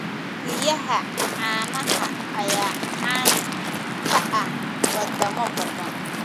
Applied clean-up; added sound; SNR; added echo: none; Waves, surf; -3 dB; none.